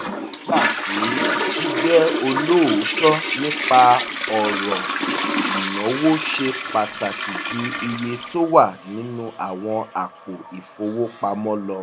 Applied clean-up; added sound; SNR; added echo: none; Toilet flush; 3 dB; none.